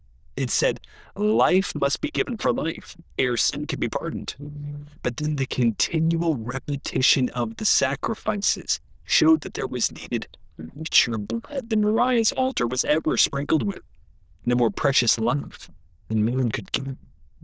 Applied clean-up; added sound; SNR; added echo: neural diffusion model UNIVERSE++.